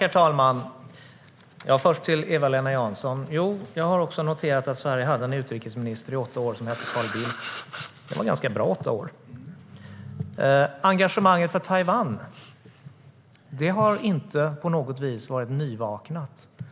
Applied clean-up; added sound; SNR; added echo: none; none; none; none.